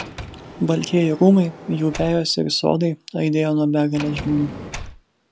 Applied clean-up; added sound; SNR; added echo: none; Sliding door; 15 dB; none.